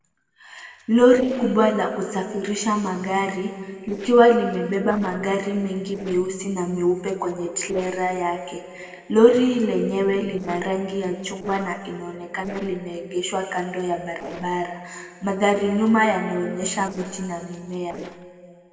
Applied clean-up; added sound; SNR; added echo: neural separator model SepFormer DNS4.